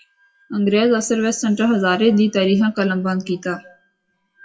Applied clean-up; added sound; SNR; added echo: classical method WPE with log-MMSE.